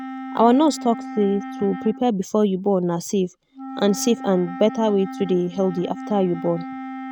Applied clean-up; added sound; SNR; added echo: neural mask model RNNoise.